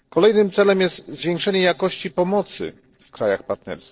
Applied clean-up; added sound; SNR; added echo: neural separator model SepFormer DNS4.